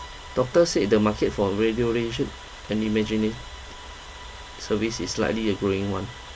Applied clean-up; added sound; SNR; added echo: none; Water + Bowed string instrument; 17 dB; none.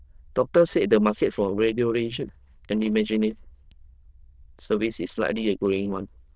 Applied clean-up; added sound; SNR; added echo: neural diffusion model UNIVERSE++.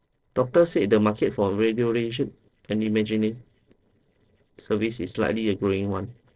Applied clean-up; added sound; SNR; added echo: neural separator model SepFormer DNS4.